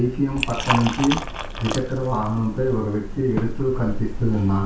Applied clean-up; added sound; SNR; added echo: none; Liquid; 5 dB; reverberation time 0.3 s.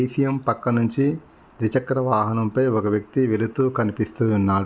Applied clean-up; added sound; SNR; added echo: none; none; none; none.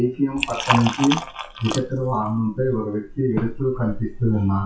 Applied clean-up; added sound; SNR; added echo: classical method WPE with log-MMSE.